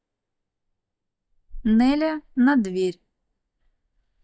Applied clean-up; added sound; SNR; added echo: neural mask model DeepFilterNet 3.